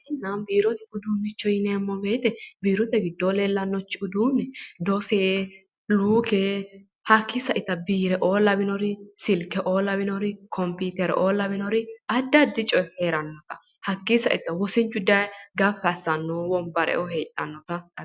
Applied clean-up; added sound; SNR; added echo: none; none; none; none.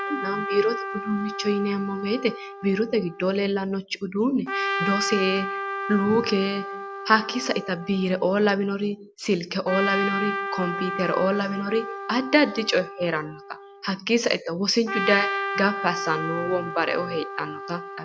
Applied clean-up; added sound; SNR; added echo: none; Trumpet; 7 dB; none.